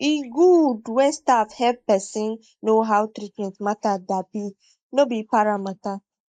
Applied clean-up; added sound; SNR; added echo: neural mask model Resemble Enhance denoiser.